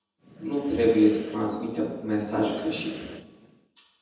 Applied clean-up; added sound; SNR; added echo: none; Breathing; 18 dB; reverberation time 1.1 s.